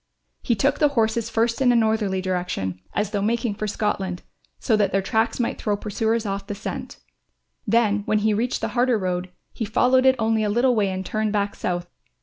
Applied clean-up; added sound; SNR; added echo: none; none; none; none.